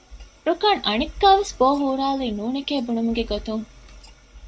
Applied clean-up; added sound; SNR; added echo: none; none; none; none.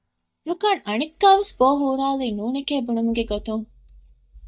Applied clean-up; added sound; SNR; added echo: neural mask model DeepFilterNet 3.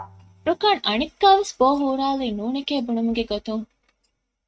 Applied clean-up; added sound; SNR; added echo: neural mask model RNNoise.